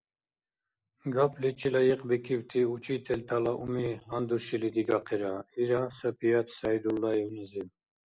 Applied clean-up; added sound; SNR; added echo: none; none; none; none.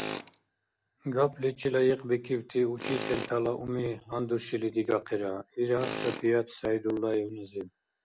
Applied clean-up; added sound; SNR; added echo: none; Tools; 13 dB; none.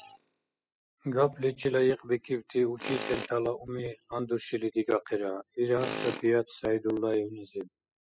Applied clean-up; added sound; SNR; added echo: classical method spectral subtraction.